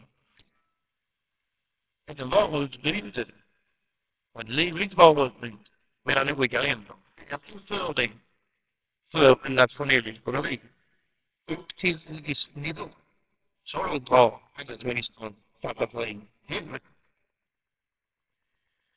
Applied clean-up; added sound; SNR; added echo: neural separator model SepFormer WHAMR!.